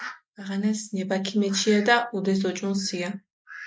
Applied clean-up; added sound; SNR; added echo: neural mask model Resemble Enhance denoiser.